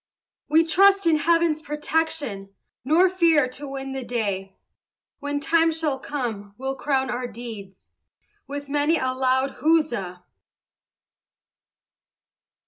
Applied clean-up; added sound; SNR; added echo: none; none; none; none.